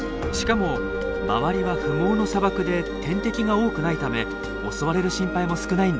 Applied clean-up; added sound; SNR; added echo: none; Wind instrument, woodwind instrument; 8 dB; none.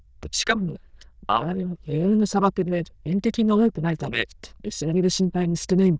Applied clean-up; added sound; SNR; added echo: neural diffusion model UNIVERSE++.